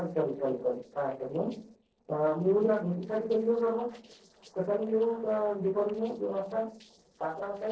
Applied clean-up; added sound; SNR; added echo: neural separator model SepFormer DNS4.